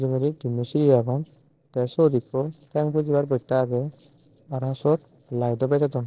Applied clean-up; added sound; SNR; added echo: neural separator model SepFormer DNS4.